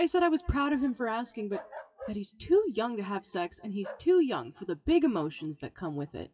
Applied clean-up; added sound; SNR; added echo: classical method WPE with log-MMSE.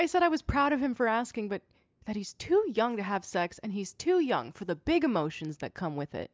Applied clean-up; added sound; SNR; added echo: none; none; none; none.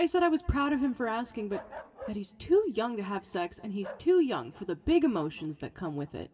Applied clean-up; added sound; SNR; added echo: none; Bark; 18 dB; reverberation time 2.5 s.